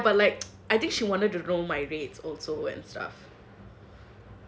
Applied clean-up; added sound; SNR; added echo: none; none; none; none.